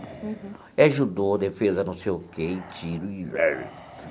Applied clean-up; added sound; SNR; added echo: none; Breathing; 19 dB; none.